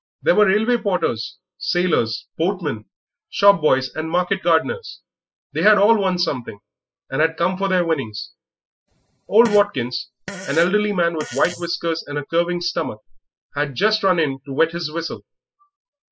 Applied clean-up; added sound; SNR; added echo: classical method spectral subtraction.